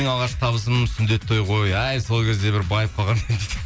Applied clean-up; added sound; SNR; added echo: none; none; none; none.